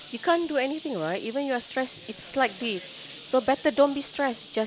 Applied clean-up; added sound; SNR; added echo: none; Bird; 19 dB; none.